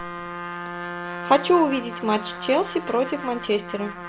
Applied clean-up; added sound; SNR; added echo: none; Trumpet; 9 dB; none.